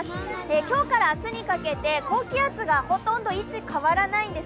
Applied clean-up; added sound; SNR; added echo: none; none; none; none.